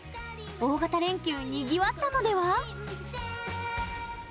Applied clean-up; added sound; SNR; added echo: none; none; none; none.